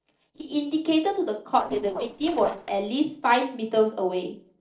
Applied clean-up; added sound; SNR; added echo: neural separator model SepFormer DNS4.